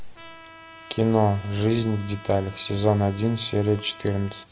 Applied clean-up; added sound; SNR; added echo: none; Trumpet; 20 dB; none.